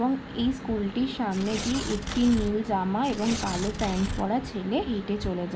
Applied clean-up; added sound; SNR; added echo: none; Tearing; 8 dB; none.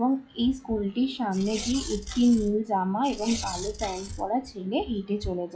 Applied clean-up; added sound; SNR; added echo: classical method log-MMSE.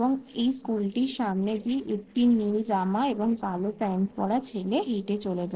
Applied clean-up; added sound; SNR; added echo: neural separator model SepFormer DNS4.